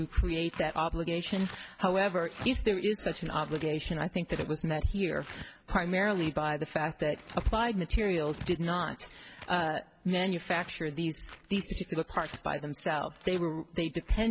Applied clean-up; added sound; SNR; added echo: none; Tearing; 19 dB; none.